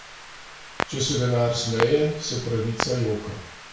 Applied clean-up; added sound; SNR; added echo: none; Clock; 9 dB; reverberation time 0.6 s.